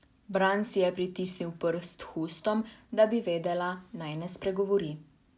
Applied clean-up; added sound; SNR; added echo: none; none; none; none.